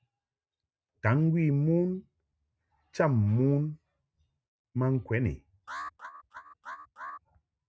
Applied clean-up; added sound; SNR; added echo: neural mask model RNNoise.